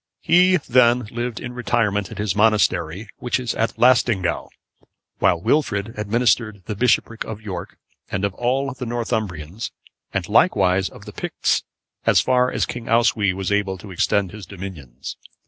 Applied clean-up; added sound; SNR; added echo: none; none; none; none.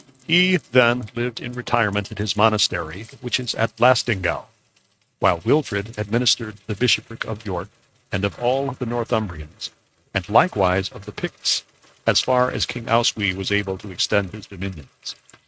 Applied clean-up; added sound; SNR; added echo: neural mask model RNNoise.